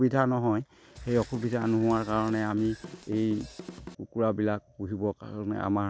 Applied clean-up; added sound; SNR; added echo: none; Drum / Drum kit; 16 dB; none.